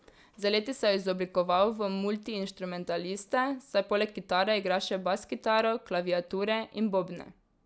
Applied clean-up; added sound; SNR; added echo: none; none; none; none.